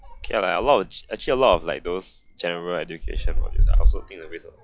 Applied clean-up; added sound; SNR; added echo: classical method log-MMSE.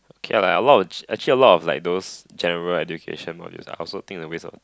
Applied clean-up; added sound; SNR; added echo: none; none; none; none.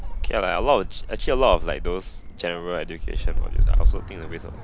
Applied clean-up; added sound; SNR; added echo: none; Gull, seagull; -4 dB; none.